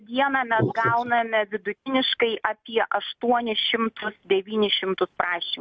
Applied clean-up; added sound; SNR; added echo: none; none; none; none.